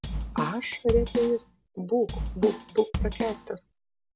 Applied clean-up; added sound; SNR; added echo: none; Drum kit; 4 dB; none.